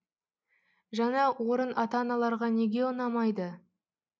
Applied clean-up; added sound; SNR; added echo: none; none; none; none.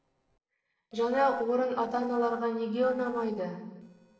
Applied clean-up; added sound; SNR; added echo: neural separator model SepFormer DNS4.